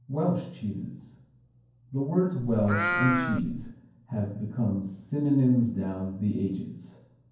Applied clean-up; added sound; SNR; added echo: none; Livestock, farm animals, working animals; 2 dB; reverberation time 0.9 s.